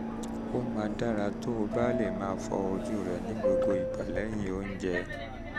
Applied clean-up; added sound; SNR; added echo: none; Subway, metro, underground; 0 dB; none.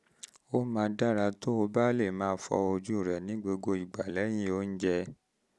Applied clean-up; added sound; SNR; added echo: none; none; none; none.